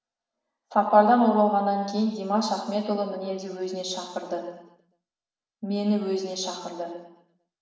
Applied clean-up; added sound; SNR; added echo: none; none; none; reverberation time 1.0 s.